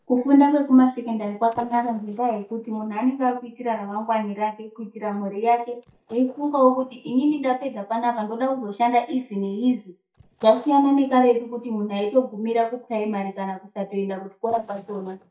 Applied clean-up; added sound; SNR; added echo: neural mask model DeepFilterNet 3.